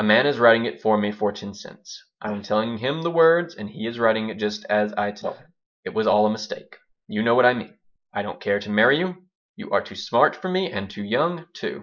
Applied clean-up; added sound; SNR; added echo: neural mask model Resemble Enhance denoiser.